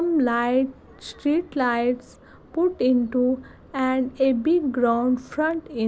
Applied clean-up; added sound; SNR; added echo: none; none; none; none.